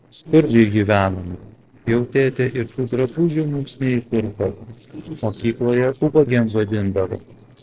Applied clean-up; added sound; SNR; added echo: neural separator model SepFormer DNS4.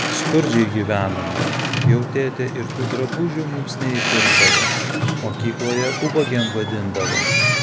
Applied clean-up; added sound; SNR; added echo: none; Boat, Water vehicle; -2 dB; none.